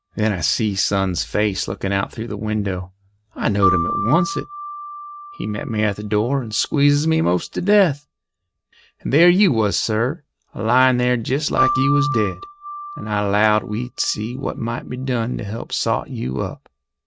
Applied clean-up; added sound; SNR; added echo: neural mask model RNNoise.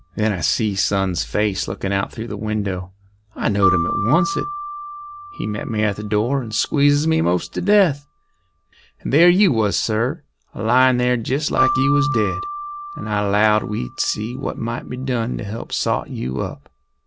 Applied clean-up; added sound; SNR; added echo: none; Keyboard (musical); 10 dB; none.